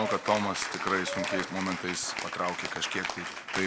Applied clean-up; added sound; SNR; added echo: none; Applause / Cheering; 4 dB; none.